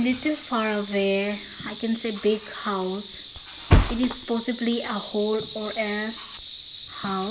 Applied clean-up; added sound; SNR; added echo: none; Thump, thud; -1 dB; none.